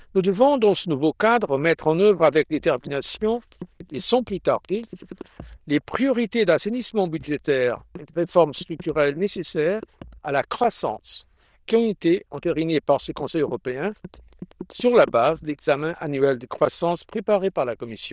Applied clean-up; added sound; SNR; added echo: neural diffusion model UNIVERSE++.